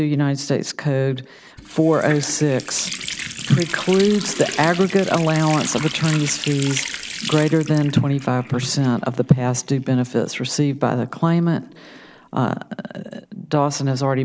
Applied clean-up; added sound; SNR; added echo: none; Water tap, faucet; 13 dB; none.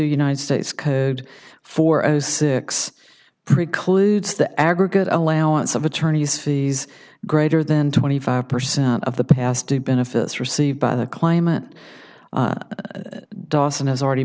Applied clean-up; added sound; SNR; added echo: none; none; none; none.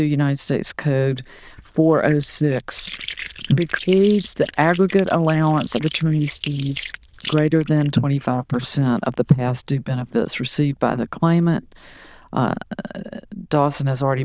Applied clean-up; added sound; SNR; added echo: neural diffusion model UNIVERSE++.